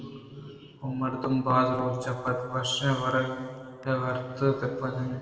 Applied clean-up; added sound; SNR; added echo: neural separator model SepFormer DNS4.